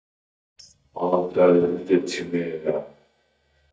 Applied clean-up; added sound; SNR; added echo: neural mask model DeepFilterNet 3.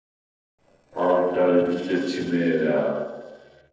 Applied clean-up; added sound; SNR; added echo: neural separator model SepFormer DNS4.